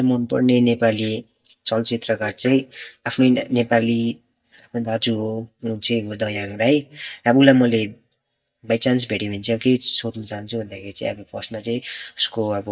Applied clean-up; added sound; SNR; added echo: neural mask model DeepFilterNet 3.